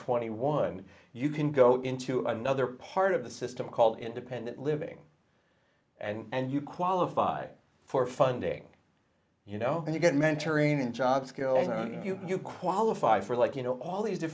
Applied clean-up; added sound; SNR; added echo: none; none; none; none.